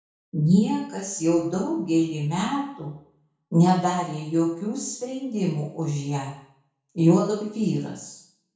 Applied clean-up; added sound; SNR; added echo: none; none; none; reverberation time 0.5 s.